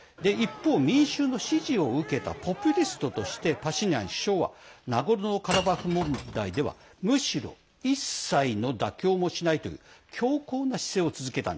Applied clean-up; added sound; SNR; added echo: none; Shatter / Crushing; 12 dB; none.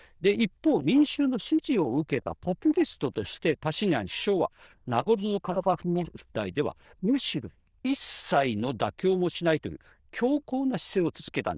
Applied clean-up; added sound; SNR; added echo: neural diffusion model UNIVERSE++.